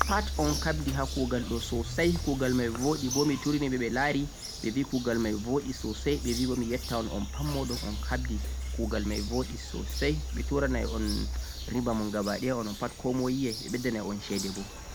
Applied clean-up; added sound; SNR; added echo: none; Bird vocalization, bird call, bird song; 5 dB; none.